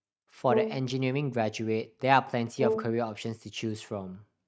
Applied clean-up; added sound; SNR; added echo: neural mask model RNNoise.